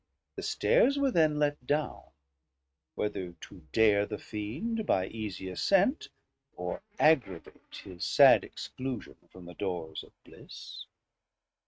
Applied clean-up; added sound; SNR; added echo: neural mask model RNNoise.